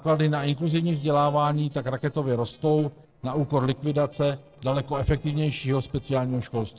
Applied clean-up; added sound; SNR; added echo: neural separator model SepFormer DNS4.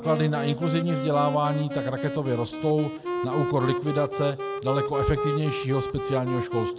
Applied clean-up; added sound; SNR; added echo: none; Wind instrument, woodwind instrument; 4 dB; none.